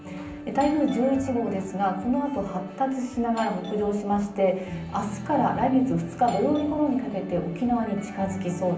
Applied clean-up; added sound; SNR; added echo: none; Doorbell; 20 dB; reverberation time 0.6 s.